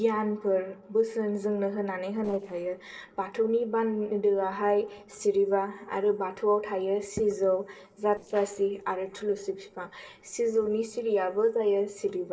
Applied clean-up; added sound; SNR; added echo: neural separator model SepFormer DNS4.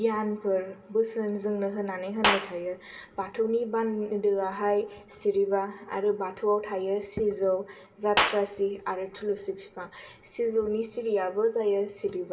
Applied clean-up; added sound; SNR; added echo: none; Clapping; 6 dB; reverberation time 0.1 s.